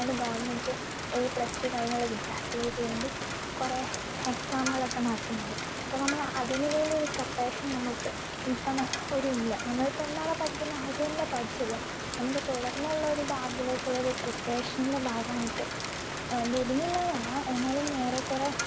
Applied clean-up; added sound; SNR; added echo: none; Rain; 3 dB; none.